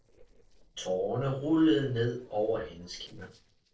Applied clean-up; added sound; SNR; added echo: neural separator model SepFormer DNS4.